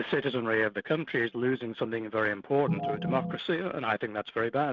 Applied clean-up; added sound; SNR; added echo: neural mask model RNNoise.